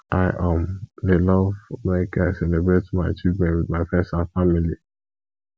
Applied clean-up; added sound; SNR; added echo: none; none; none; none.